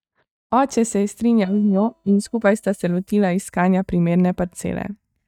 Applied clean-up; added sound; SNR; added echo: neural mask model DeepFilterNet 3.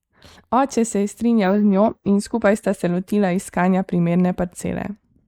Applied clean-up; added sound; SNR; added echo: neural mask model Resemble Enhance denoiser.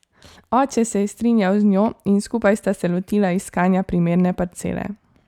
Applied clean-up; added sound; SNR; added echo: none; none; none; none.